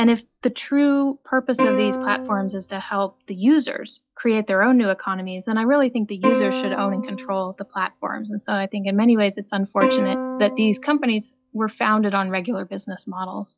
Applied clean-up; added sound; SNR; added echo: classical method log-MMSE.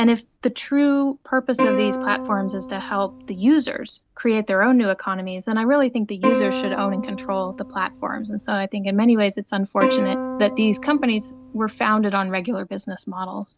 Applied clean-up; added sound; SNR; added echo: none; Plucked string instrument; 5 dB; none.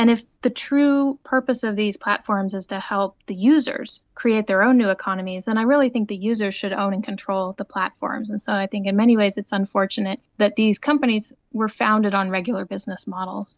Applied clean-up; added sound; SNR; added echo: none; none; none; none.